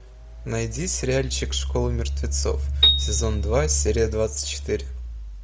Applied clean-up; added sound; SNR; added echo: none; Piano + Engine; -1 dB; none.